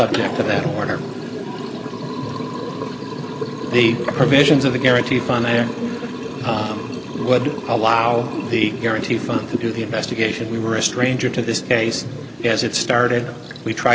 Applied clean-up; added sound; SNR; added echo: none; Liquid; 8 dB; none.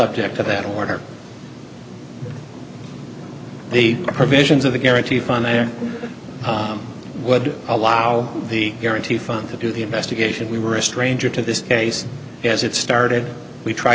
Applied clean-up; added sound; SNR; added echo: none; none; none; none.